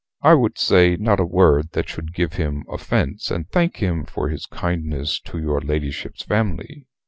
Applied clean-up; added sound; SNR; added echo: none; none; none; none.